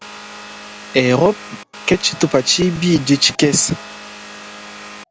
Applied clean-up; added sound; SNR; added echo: none; Vehicle; 16 dB; none.